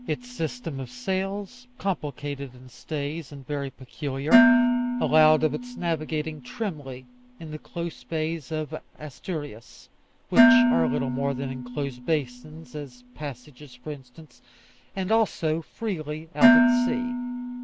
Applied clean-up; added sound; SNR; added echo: none; Dishes, pots, and pans; -2 dB; none.